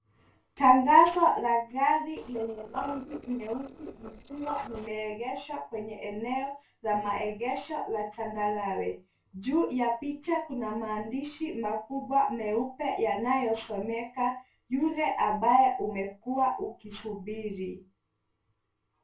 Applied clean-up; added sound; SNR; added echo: neural separator model SepFormer DNS4.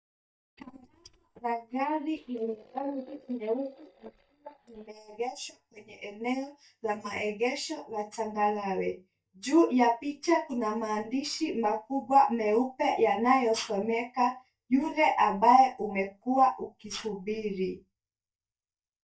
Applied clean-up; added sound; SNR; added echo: neural mask model DeepFilterNet 3.